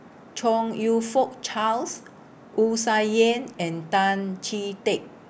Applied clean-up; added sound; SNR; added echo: none; none; none; none.